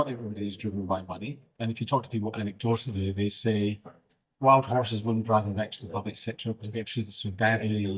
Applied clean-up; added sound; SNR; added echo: neural mask model DeepFilterNet 3.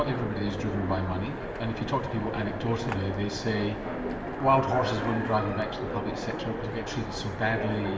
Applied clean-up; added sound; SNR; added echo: none; Train; 4 dB; reverberation time 1.3 s.